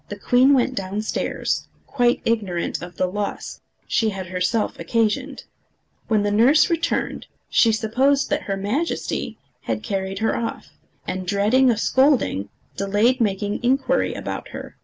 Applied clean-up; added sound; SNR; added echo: none; none; none; none.